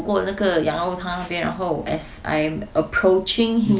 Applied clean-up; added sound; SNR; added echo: none; none; none; none.